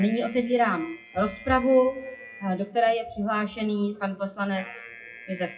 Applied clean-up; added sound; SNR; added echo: classical method WPE with log-MMSE.